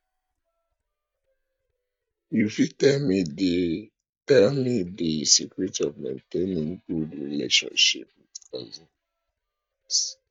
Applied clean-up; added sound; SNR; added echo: neural mask model DeepFilterNet 3.